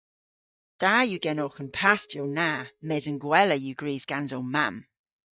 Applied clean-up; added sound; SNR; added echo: neural mask model DeepFilterNet 3.